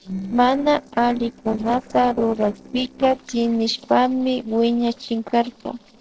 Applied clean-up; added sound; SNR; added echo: neural separator model SepFormer DNS4.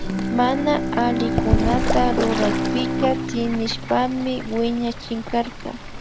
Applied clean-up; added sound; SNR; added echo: none; Bird / Fowl + Bowed string instrument; 0 dB; none.